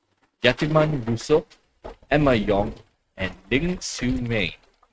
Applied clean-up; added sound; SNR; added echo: neural mask model RNNoise.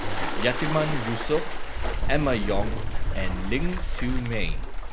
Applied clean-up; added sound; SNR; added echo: none; Waves, surf + Sliding door; -4 dB; none.